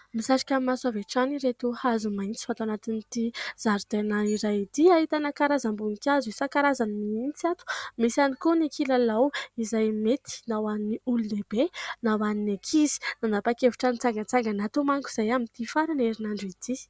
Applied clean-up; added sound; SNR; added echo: none; none; none; none.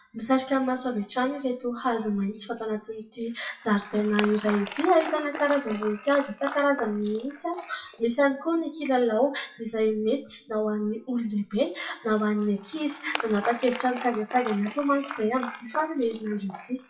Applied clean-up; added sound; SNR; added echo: classical method WPE with log-MMSE.